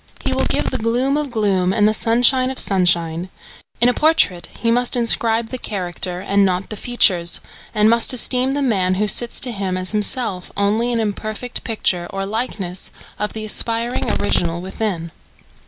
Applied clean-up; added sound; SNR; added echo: none; Fireworks; 0 dB; none.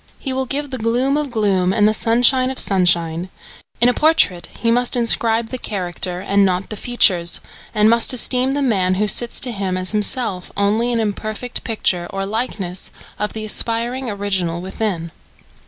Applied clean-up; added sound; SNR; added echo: none; none; none; none.